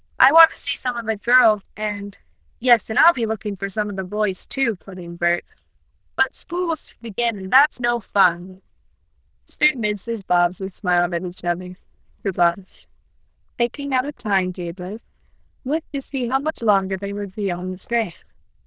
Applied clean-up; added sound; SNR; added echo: neural diffusion model UNIVERSE++.